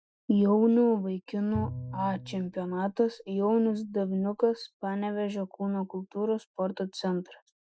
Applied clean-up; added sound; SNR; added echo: classical method Wiener filter.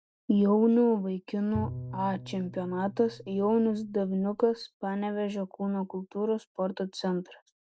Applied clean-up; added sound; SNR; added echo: none; Bowed string instrument; 13 dB; none.